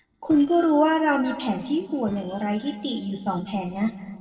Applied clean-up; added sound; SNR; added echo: neural separator model SepFormer DNS4.